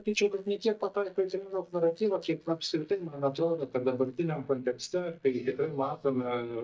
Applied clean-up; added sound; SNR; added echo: neural mask model DeepFilterNet 3.